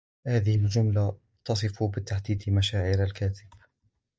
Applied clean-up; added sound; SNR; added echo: neural mask model DeepFilterNet 3.